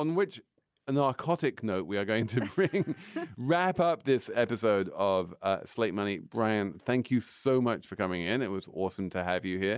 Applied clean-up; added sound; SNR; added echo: none; none; none; none.